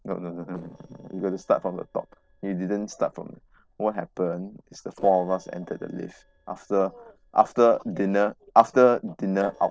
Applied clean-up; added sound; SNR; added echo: neural separator model SepFormer DNS4.